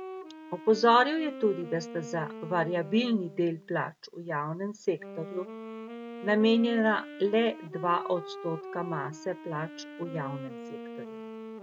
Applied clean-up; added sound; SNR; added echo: none; Wind instrument, woodwind instrument; 13 dB; none.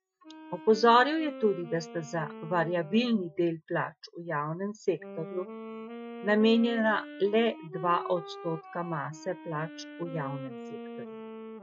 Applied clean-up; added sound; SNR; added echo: classical method Wiener filter.